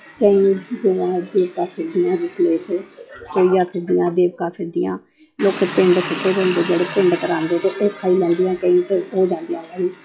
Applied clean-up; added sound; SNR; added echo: classical method log-MMSE.